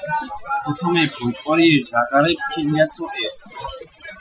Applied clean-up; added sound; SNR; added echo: classical method Wiener filter.